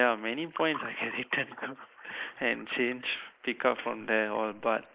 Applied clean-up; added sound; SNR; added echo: neural mask model Resemble Enhance denoiser.